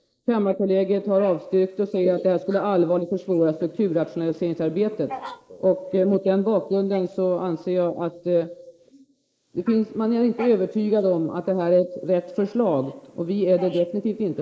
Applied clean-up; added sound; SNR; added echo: neural mask model Resemble Enhance denoiser.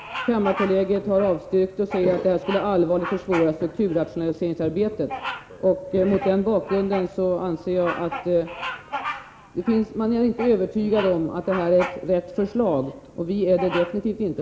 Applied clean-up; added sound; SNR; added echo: none; Bird vocalization, bird call, bird song; 13 dB; none.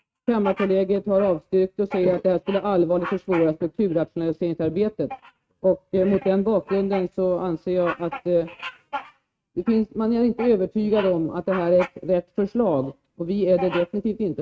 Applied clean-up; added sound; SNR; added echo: neural mask model RNNoise.